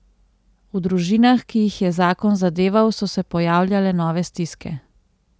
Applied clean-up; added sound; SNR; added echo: none; none; none; none.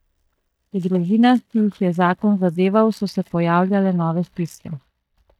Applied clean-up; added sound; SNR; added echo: neural mask model DeepFilterNet 3.